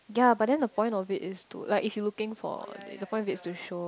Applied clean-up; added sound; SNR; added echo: none; none; none; none.